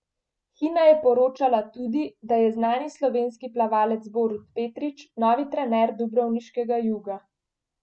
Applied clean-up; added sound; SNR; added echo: none; none; none; none.